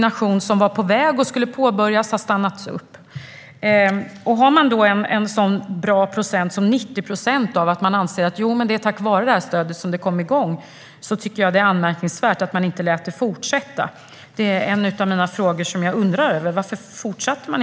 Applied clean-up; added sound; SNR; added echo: none; none; none; none.